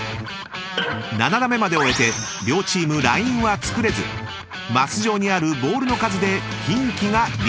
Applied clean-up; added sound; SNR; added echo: none; none; none; none.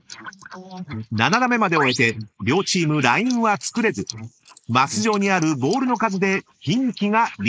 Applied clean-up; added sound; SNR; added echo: neural mask model Resemble Enhance denoiser.